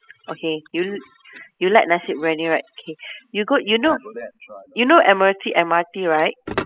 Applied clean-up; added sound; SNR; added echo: classical method spectral subtraction.